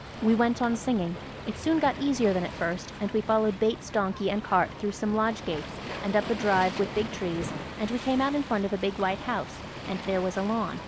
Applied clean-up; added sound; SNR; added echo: none; Waves, surf; 11 dB; none.